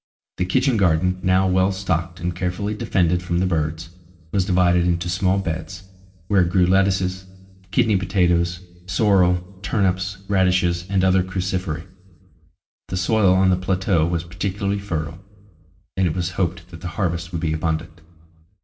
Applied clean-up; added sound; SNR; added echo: none; none; none; reverberation time 0.7 s.